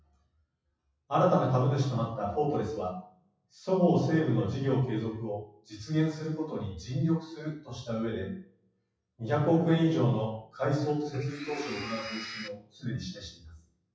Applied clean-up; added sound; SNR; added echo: classical method WPE with log-MMSE.